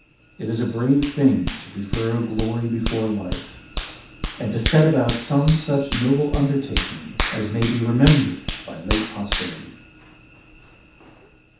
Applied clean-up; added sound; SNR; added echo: none; Hands; 7 dB; reverberation time 0.7 s.